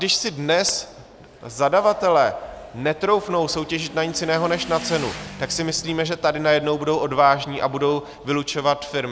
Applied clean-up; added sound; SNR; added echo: none; Motorcycle / Engine; 19 dB; none.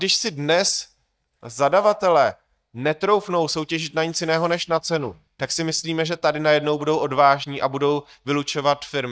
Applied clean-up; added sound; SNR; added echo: neural mask model DeepFilterNet 3.